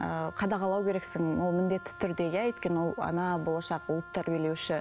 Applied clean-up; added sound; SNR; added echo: none; Wind instrument, woodwind instrument; 17 dB; none.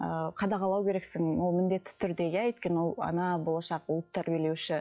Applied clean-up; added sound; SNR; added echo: classical method log-MMSE.